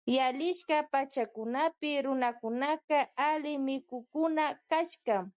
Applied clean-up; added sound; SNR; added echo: none; none; none; none.